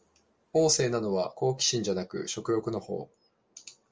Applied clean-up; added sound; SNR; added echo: none; none; none; none.